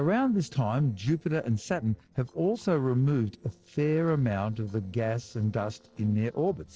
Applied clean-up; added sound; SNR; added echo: neural separator model SepFormer DNS4.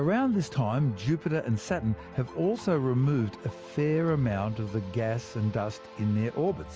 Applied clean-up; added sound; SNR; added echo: none; none; none; none.